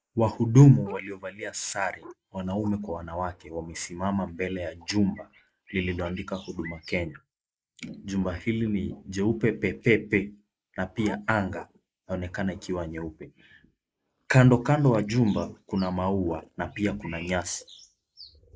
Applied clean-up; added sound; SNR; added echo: neural mask model Resemble Enhance denoiser.